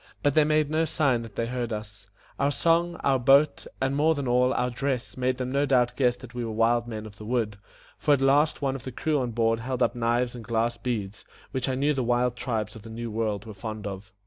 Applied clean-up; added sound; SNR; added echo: none; none; none; none.